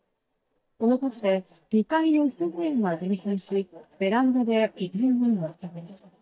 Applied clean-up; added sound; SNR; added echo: neural mask model DeepFilterNet 3.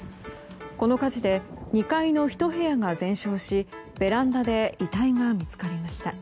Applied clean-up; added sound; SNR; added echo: none; none; none; none.